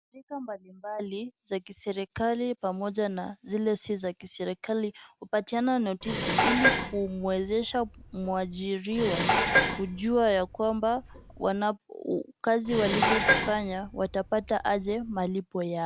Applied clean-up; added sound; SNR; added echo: none; Dishes, pots, and pans; 0 dB; none.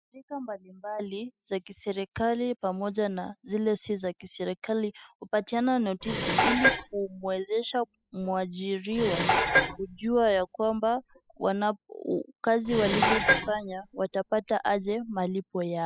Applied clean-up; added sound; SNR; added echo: classical method spectral subtraction.